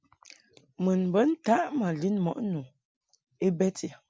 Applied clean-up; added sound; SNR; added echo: none; none; none; none.